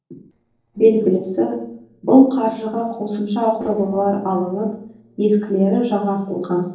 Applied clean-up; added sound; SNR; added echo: neural separator model SepFormer DNS4.